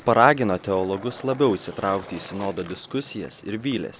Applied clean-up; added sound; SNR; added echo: none; Skateboard; 19 dB; none.